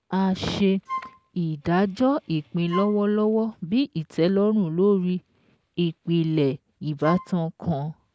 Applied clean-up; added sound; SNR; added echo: none; Wind instrument, woodwind instrument; 11 dB; none.